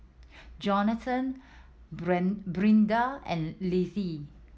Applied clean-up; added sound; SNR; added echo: none; none; none; none.